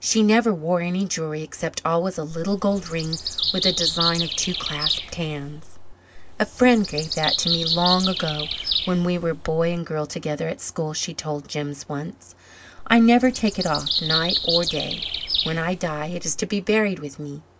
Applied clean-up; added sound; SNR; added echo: none; Bird vocalization, bird call, bird song; 4 dB; none.